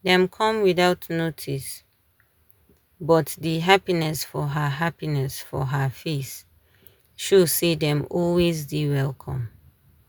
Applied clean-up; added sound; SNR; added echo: none; none; none; none.